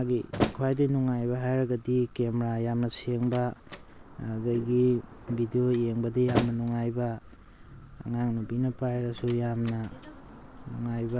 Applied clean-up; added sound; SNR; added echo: none; Slam; 11 dB; none.